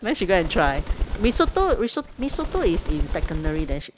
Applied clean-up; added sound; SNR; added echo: none; Bird; 3 dB; none.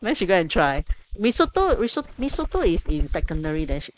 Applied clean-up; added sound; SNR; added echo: neural mask model Resemble Enhance denoiser.